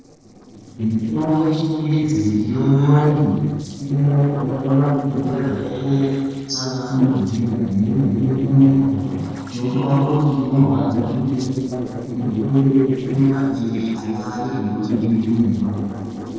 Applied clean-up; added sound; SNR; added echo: neural separator model SepFormer DNS4.